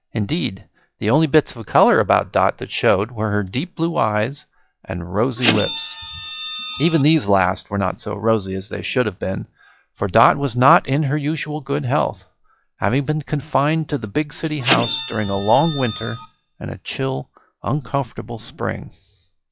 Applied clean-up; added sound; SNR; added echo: classical method log-MMSE.